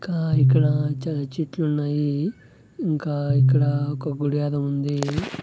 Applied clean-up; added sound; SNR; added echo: none; Piano; -1 dB; none.